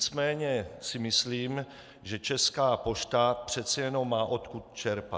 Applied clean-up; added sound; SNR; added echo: none; none; none; none.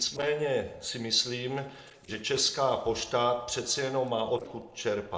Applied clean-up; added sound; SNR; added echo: neural separator model SepFormer DNS4.